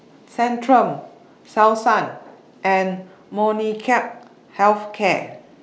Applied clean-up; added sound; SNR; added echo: none; none; none; none.